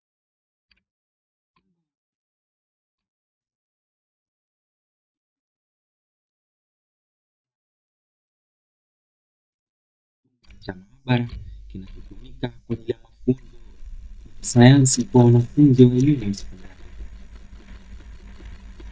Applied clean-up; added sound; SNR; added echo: neural mask model DeepFilterNet 3.